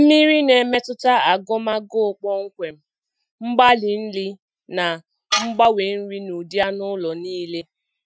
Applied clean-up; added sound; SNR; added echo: classical method Wiener filter.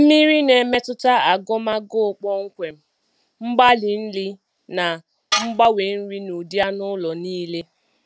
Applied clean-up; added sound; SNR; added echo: none; Tools; 6 dB; none.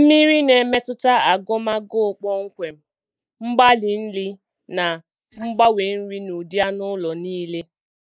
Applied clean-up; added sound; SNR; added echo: neural mask model Resemble Enhance denoiser.